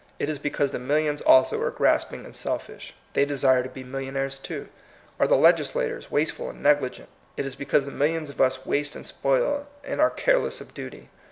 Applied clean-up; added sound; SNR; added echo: none; none; none; none.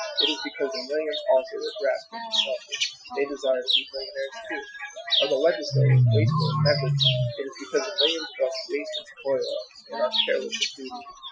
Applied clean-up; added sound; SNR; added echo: classical method Wiener filter.